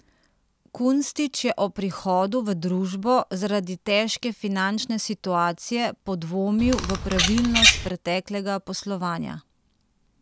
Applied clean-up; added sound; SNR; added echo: none; Bird vocalization, bird call, bird song; -3 dB; none.